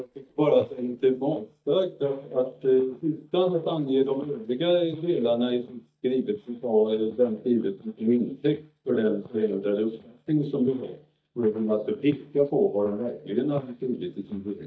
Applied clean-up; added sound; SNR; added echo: neural mask model DeepFilterNet 3.